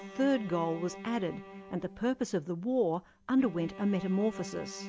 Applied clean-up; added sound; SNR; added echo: none; Bowed string instrument; 14 dB; none.